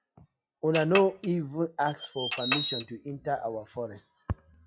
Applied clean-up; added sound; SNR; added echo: classical method log-MMSE.